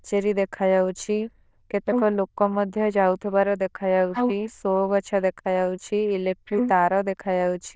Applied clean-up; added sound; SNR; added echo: neural diffusion model UNIVERSE++.